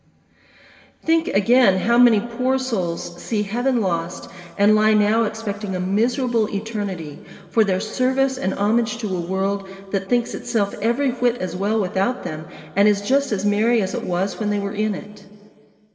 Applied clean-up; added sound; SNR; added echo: none; none; none; reverberation time 2.1 s.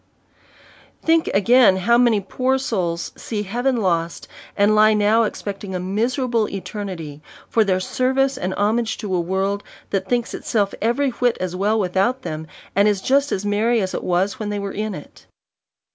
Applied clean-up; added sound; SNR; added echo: none; none; none; none.